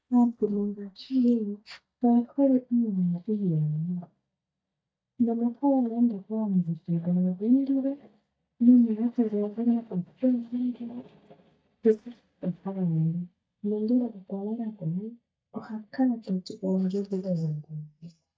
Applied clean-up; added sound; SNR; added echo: neural mask model DeepFilterNet 3.